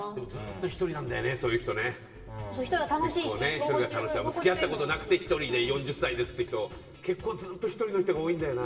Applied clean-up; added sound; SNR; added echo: none; none; none; reverberation time 1.2 s.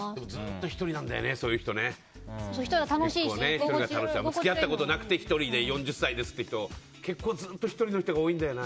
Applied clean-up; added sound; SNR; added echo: none; none; none; none.